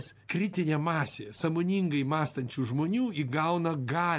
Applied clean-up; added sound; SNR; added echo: none; none; none; none.